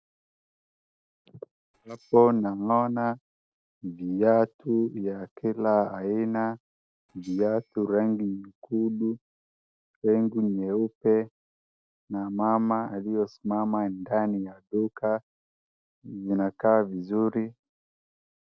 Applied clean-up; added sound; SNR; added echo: neural separator model SepFormer DNS4.